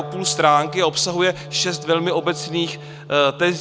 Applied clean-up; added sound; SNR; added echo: none; Wind instrument, woodwind instrument; 14 dB; none.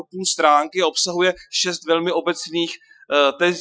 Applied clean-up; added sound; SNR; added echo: classical method Wiener filter.